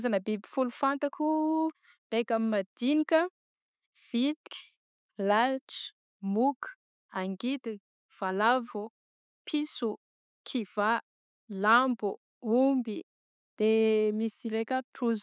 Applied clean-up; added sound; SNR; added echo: none; none; none; none.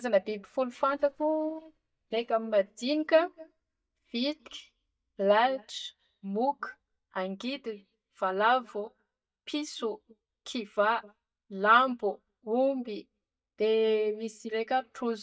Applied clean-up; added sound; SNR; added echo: neural mask model DeepFilterNet 3.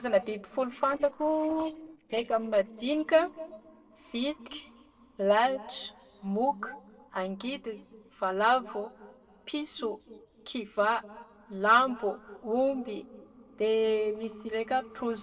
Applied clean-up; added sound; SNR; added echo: neural separator model SepFormer DNS4.